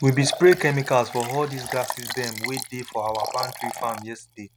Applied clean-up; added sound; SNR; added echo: none; Liquid; 10 dB; none.